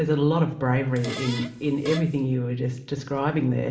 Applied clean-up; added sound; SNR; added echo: none; Fart; 13 dB; reverberation time 1.8 s.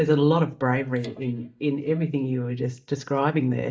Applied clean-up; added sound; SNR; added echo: neural mask model DeepFilterNet 3.